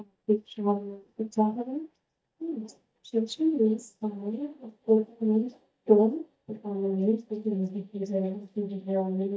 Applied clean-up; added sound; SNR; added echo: neural mask model DeepFilterNet 3.